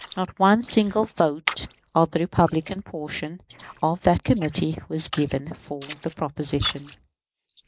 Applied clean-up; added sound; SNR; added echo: neural mask model Resemble Enhance denoiser.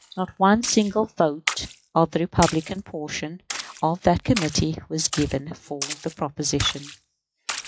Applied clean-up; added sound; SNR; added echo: classical method log-MMSE.